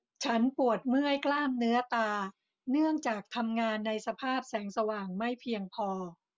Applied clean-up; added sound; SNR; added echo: none; none; none; none.